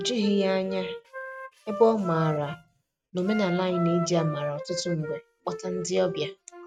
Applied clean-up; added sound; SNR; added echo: neural mask model RNNoise.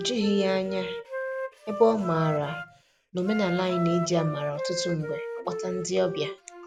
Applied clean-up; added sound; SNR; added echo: none; Wind instrument, woodwind instrument; 7 dB; none.